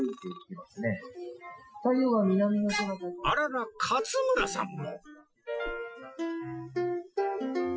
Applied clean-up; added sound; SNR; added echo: classical method Wiener filter.